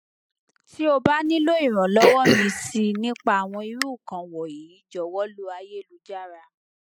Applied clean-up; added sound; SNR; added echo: classical method spectral subtraction.